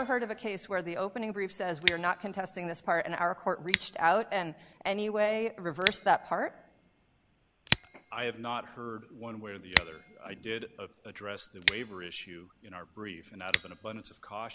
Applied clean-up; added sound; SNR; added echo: none; Scissors; 4 dB; none.